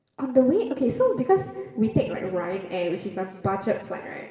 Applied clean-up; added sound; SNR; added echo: none; none; none; reverberation time 2.2 s.